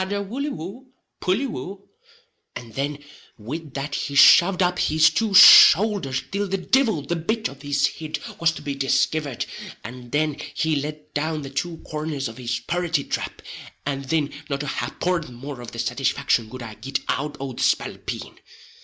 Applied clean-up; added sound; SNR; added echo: none; none; none; none.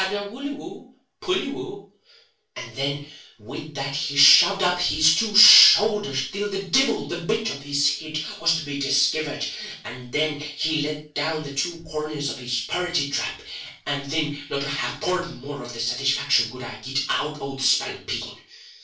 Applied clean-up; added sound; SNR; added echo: none; none; none; reverberation time 0.3 s.